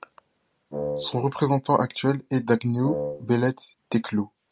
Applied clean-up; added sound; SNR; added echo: none; Wind instrument, woodwind instrument; 6 dB; none.